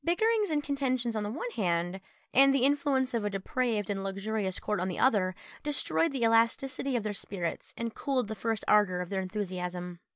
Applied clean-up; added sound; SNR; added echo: none; none; none; none.